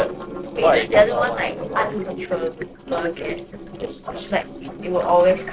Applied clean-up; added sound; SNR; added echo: neural separator model SepFormer DNS4.